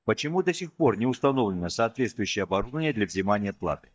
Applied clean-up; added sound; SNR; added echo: neural mask model DeepFilterNet 3.